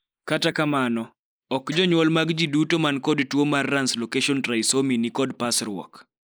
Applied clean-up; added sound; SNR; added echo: neural mask model Resemble Enhance denoiser.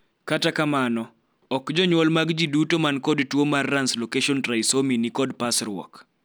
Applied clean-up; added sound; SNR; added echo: none; none; none; none.